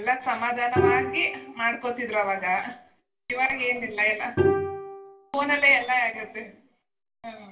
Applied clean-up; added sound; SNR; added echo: none; Bowed string instrument; 3 dB; reverberation time 0.2 s.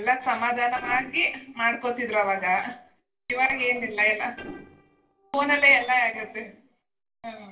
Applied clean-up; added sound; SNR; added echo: neural separator model SepFormer DNS4.